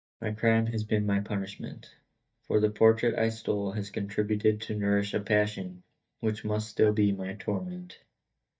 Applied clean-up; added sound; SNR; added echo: neural mask model DeepFilterNet 3.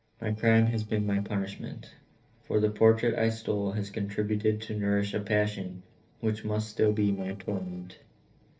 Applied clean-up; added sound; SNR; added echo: neural separator model SepFormer DNS4.